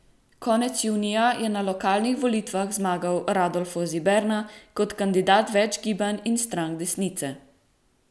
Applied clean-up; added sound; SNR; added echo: none; none; none; none.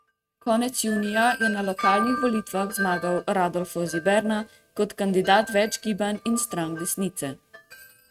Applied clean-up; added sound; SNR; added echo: neural mask model RNNoise.